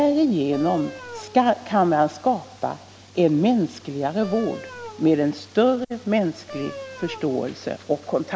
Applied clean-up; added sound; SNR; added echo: none; Wind instrument, woodwind instrument; 17 dB; none.